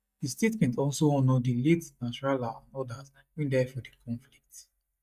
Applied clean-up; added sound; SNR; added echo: neural mask model DeepFilterNet 3.